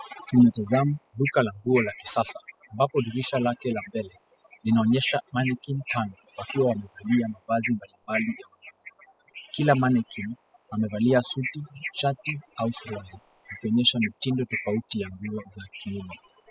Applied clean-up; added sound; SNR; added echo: classical method spectral subtraction.